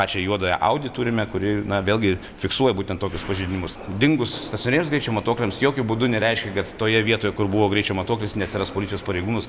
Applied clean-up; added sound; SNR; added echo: none; none; none; none.